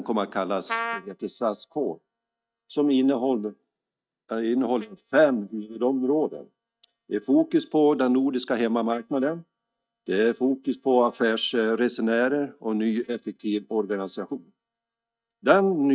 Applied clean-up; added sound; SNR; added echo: neural mask model DeepFilterNet 3.